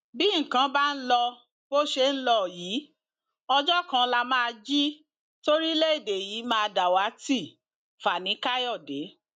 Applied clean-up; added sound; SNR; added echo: none; none; none; none.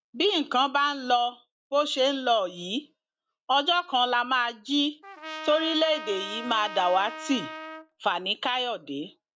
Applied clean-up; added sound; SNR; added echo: none; Trumpet; 12 dB; none.